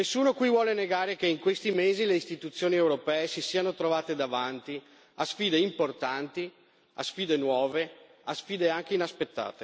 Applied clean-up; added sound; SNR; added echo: none; none; none; none.